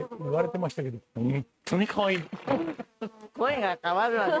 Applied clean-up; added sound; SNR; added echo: neural mask model RNNoise.